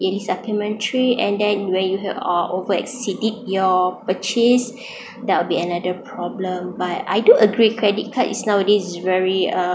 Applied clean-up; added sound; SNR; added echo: none; none; none; none.